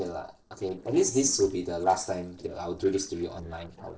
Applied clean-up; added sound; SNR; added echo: neural separator model SepFormer DNS4.